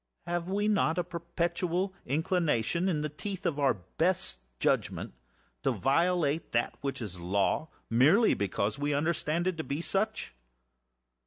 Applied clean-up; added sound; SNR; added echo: none; none; none; none.